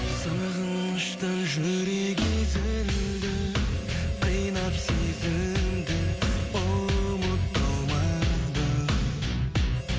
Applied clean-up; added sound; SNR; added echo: none; Harmonica; 18 dB; none.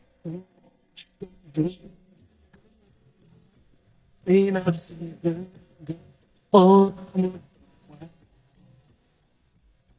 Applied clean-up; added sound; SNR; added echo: neural mask model DeepFilterNet 3.